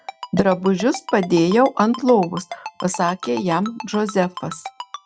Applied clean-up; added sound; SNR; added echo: none; Ringtone; 15 dB; none.